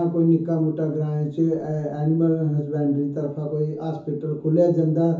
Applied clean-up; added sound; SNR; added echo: none; none; none; reverberation time 0.6 s.